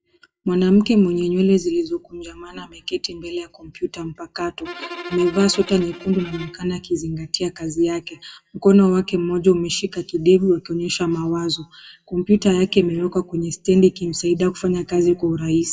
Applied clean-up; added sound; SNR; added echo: classical method WPE with log-MMSE.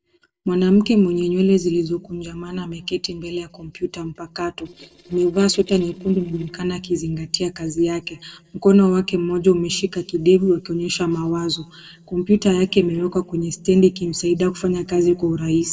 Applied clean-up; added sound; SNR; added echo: neural separator model SepFormer DNS4.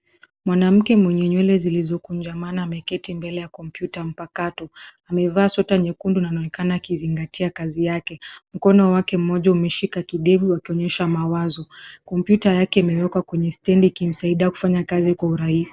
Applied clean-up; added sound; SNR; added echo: none; none; none; none.